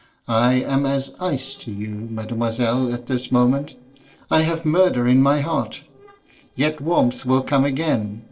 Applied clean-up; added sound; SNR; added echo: neural separator model SepFormer DNS4.